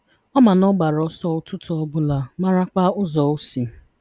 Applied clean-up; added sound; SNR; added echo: none; none; none; none.